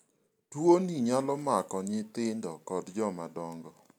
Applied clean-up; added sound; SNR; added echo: none; none; none; none.